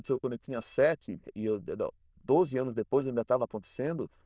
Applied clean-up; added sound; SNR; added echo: neural diffusion model UNIVERSE++.